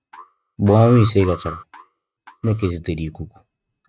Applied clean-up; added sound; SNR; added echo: neural mask model RNNoise.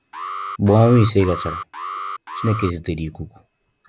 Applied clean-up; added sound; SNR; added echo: none; Alarm; 11 dB; none.